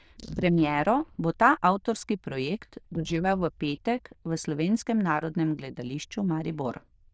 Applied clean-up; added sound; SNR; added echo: neural diffusion model UNIVERSE++.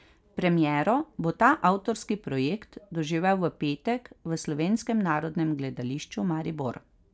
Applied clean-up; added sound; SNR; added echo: none; none; none; none.